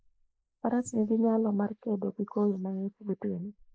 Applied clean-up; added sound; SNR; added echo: neural mask model Resemble Enhance denoiser.